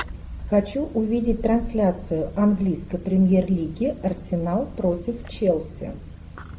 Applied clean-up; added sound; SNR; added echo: none; none; none; none.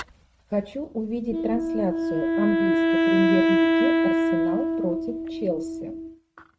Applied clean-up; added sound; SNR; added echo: neural mask model RNNoise.